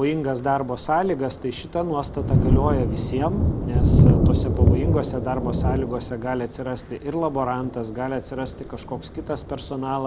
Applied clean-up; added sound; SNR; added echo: none; Thunder; -3 dB; none.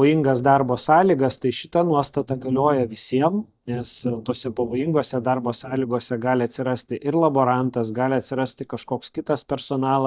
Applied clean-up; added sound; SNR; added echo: neural mask model DeepFilterNet 3.